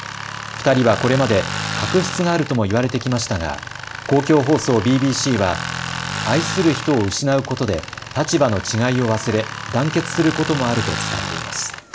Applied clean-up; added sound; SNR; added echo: none; Tools; 8 dB; reverberation time 0.4 s.